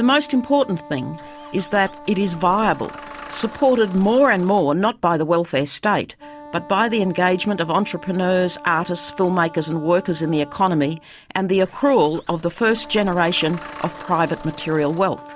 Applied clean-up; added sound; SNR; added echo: none; Engine starting / Bus + Wind instrument, woodwind instrument; 18 dB; none.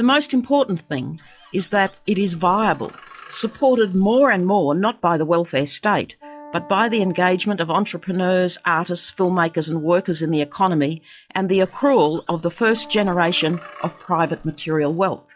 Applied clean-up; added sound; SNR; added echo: classical method log-MMSE.